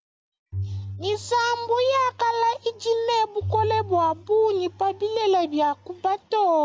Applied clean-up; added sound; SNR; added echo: none; Bowed string instrument; 13 dB; none.